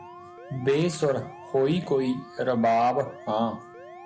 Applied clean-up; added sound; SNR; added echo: none; Wind instrument, woodwind instrument + Alarm; 18 dB; none.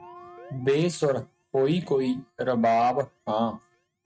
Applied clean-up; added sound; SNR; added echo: neural mask model RNNoise.